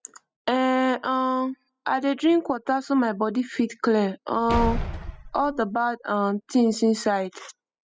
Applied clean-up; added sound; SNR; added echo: classical method spectral subtraction.